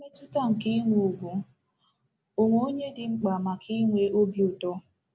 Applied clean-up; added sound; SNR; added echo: none; none; none; none.